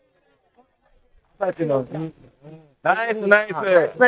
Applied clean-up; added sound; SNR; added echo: neural mask model DeepFilterNet 3.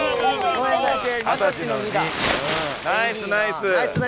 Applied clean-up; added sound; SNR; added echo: none; Crumpling, crinkling; 8 dB; none.